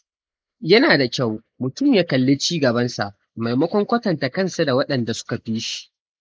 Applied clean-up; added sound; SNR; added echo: neural mask model Resemble Enhance denoiser.